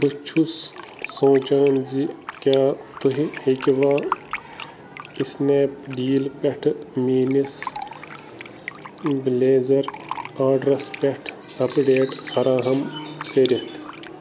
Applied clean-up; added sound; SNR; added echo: none; Fill (with liquid); 16 dB; none.